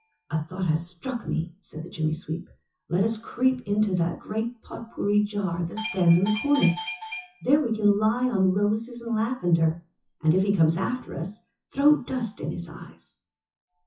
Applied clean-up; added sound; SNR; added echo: classical method WPE with log-MMSE.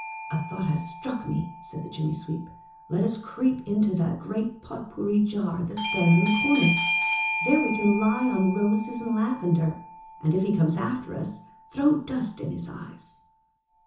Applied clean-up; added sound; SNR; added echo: none; Bell / Doorbell; 8 dB; reverberation time 0.6 s.